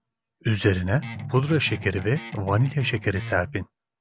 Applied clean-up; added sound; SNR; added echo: none; Guitar; 10 dB; none.